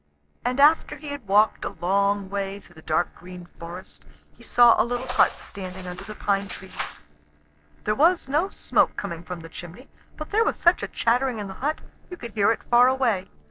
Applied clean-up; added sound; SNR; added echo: neural separator model SepFormer DNS4.